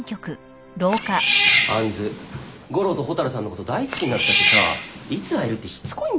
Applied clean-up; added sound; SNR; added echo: none; Cat; -1 dB; none.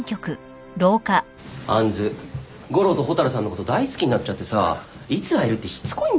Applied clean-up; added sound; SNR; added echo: none; none; none; none.